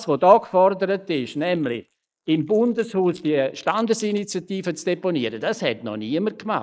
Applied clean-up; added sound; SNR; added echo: neural mask model Resemble Enhance denoiser.